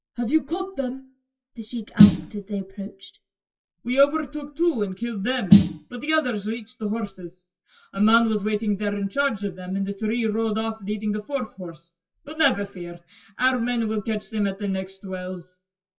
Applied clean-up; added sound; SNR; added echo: classical method WPE with log-MMSE.